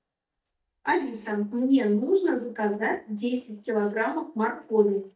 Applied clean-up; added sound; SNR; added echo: neural mask model DeepFilterNet 3.